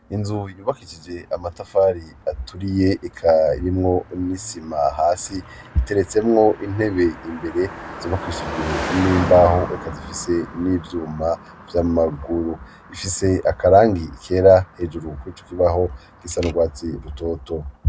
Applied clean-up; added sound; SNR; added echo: none; Car passing by; 15 dB; none.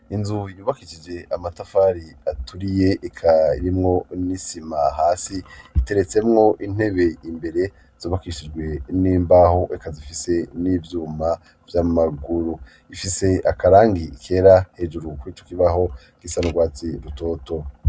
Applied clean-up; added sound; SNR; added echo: none; none; none; none.